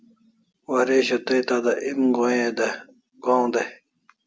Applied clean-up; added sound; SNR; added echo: none; none; none; none.